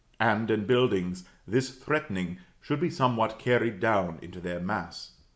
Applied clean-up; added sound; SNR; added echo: none; none; none; none.